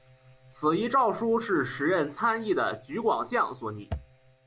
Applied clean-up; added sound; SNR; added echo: none; none; none; none.